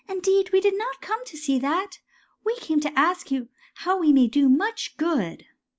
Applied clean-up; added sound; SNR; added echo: none; none; none; none.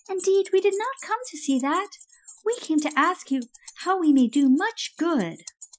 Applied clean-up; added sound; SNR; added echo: classical method Wiener filter.